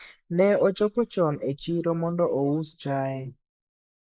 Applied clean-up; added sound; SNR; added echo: neural mask model Resemble Enhance denoiser.